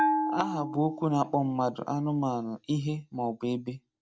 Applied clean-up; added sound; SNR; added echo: none; Bell; 5 dB; none.